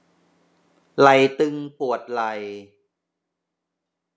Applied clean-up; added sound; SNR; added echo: none; none; none; none.